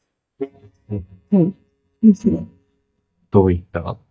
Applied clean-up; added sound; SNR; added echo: neural mask model DeepFilterNet 3.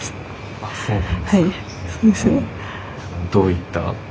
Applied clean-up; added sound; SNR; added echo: none; none; none; none.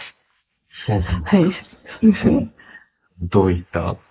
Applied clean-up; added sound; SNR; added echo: neural mask model Resemble Enhance denoiser.